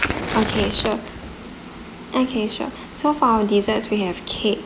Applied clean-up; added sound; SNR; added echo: none; Fire; 9 dB; none.